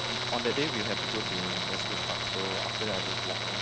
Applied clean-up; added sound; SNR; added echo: none; Tools; -4 dB; none.